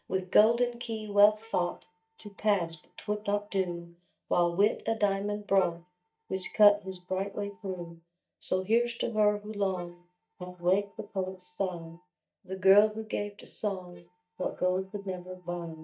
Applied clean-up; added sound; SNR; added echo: neural mask model DeepFilterNet 3.